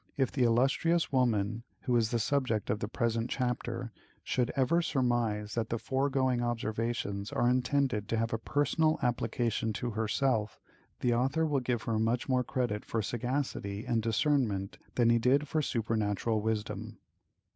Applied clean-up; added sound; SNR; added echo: none; none; none; none.